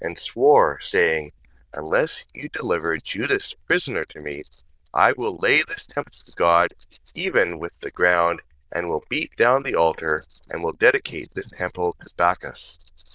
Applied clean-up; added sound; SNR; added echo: neural diffusion model UNIVERSE++.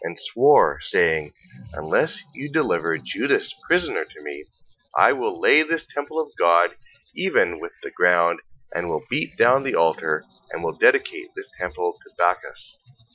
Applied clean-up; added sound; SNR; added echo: classical method Wiener filter.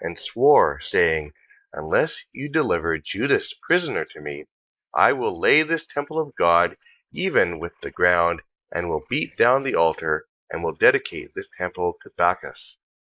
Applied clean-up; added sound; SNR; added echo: neural mask model Resemble Enhance denoiser.